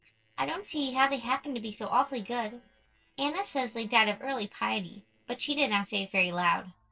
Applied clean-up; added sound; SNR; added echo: neural separator model SepFormer DNS4.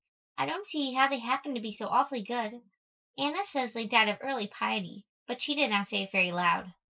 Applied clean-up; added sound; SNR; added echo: neural mask model Resemble Enhance denoiser.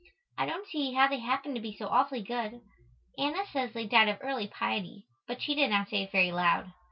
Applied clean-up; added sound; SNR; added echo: none; none; none; none.